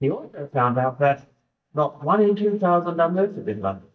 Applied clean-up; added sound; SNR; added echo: neural mask model DeepFilterNet 3.